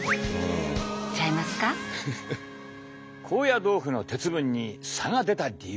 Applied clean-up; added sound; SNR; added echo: none; Piano; 14 dB; none.